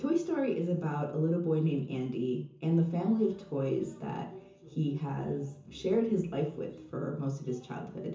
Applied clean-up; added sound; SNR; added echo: none; none; none; reverberation time 0.6 s.